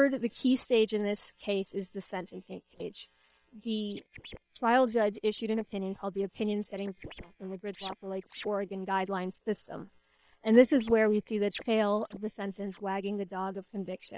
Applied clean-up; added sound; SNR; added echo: neural separator model SepFormer WHAM!.